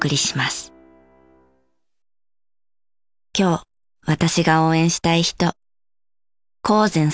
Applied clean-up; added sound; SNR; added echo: none; none; none; none.